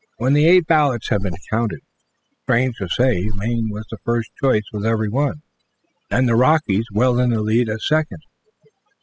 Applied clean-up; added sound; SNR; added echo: classical method spectral subtraction.